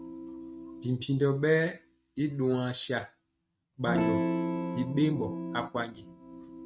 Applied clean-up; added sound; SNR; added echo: neural mask model RNNoise.